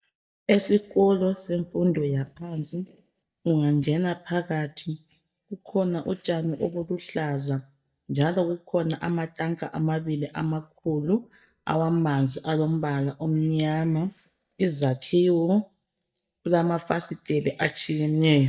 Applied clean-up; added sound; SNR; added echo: neural mask model DeepFilterNet 3.